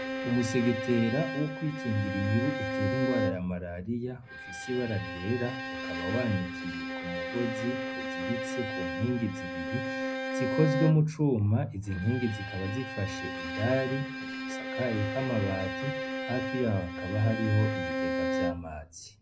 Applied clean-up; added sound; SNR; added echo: none; Bowed string instrument; 3 dB; reverberation time 0.4 s.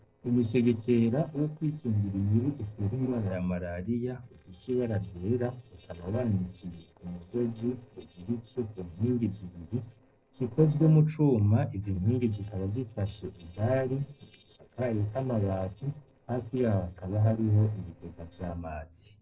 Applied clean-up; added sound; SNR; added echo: neural separator model SepFormer DNS4.